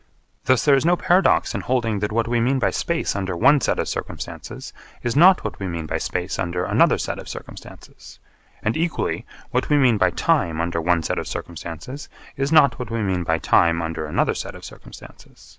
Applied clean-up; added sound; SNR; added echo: none; none; none; none.